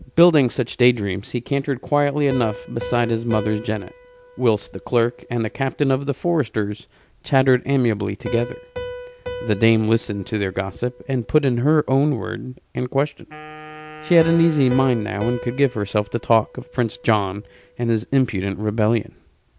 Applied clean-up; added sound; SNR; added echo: none; Piano + Wind instrument, woodwind instrument; 16 dB; none.